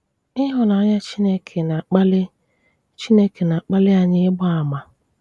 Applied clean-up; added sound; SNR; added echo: none; none; none; none.